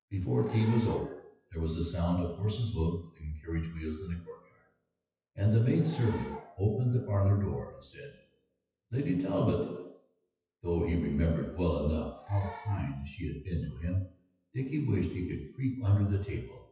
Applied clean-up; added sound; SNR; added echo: classical method WPE with log-MMSE.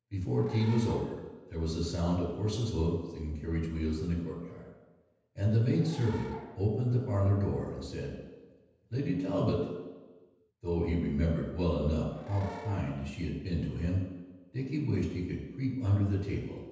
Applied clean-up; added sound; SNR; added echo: none; Animal / Brass instrument; 19 dB; reverberation time 1.1 s.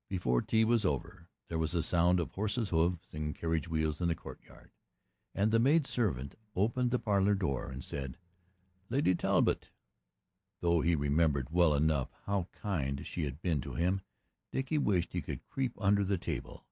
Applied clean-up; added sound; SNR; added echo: none; none; none; none.